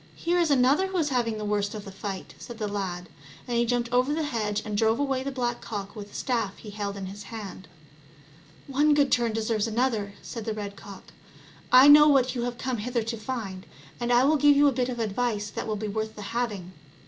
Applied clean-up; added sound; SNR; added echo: none; none; none; none.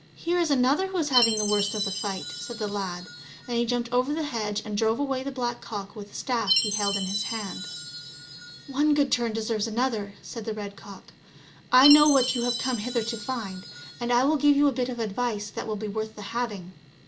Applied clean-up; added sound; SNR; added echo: none; Chime; 8 dB; none.